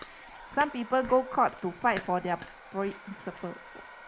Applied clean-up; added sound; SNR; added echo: none; Chewing, mastication + Domestic sounds, home sounds; 14 dB; none.